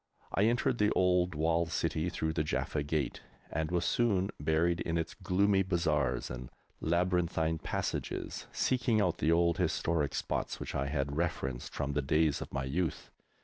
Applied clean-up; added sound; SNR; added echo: none; none; none; none.